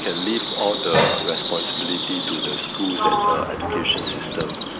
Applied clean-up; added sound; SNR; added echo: none; Bird vocalization, bird call, bird song + Sliding door; -2 dB; none.